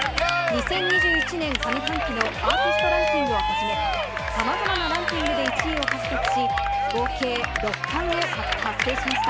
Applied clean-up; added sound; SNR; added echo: none; Cheering; -4 dB; none.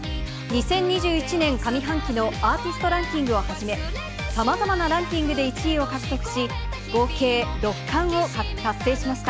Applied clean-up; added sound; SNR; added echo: none; none; none; none.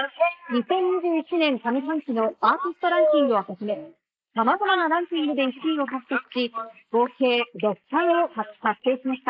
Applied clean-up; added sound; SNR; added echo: neural mask model Resemble Enhance denoiser.